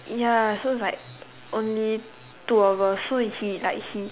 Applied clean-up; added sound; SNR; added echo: none; none; none; none.